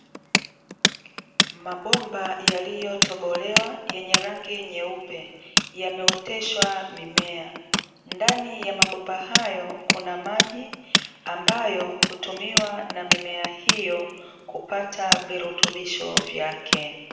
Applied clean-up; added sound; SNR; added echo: none; Tools; -4 dB; reverberation time 1.1 s.